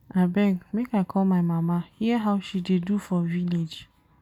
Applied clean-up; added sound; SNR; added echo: none; none; none; none.